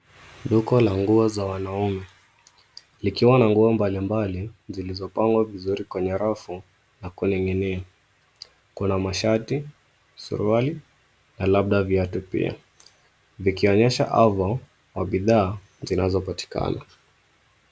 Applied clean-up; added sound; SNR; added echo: none; none; none; none.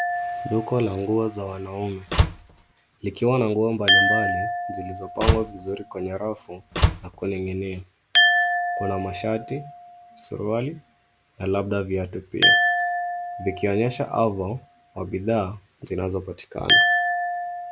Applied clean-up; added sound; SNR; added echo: none; Glass + Slam; -2 dB; none.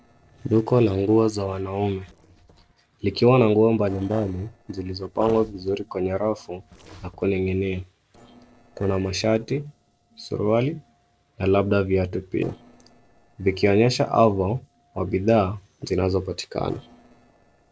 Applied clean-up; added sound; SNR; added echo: neural separator model SepFormer DNS4.